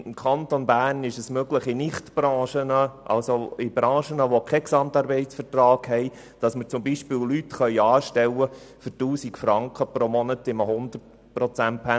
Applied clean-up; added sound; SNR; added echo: none; none; none; none.